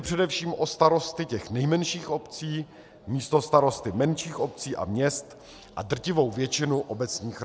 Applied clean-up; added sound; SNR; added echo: none; none; none; none.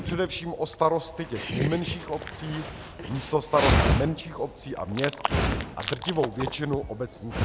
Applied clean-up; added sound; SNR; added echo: none; Dog; 1 dB; none.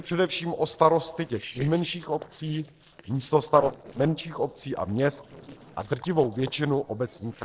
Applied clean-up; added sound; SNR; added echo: neural separator model SepFormer DNS4.